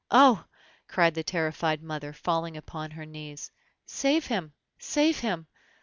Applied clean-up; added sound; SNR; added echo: none; none; none; none.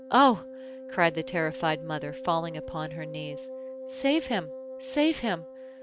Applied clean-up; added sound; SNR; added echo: none; Wind instrument, woodwind instrument; 11 dB; none.